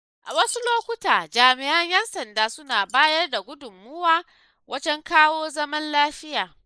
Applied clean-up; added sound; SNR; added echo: neural mask model Resemble Enhance denoiser.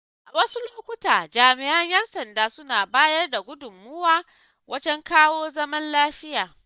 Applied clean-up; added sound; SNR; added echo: neural mask model DeepFilterNet 3.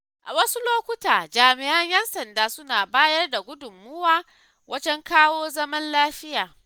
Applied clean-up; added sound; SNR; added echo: none; none; none; none.